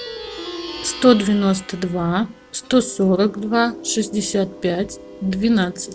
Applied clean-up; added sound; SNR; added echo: none; Plucked string instrument; 15 dB; none.